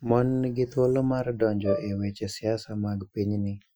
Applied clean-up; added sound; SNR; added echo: classical method Wiener filter.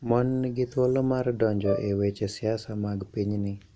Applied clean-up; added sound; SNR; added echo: none; Brass instrument; 11 dB; none.